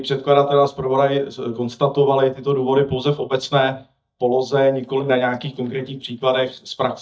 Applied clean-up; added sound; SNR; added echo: neural mask model DeepFilterNet 3.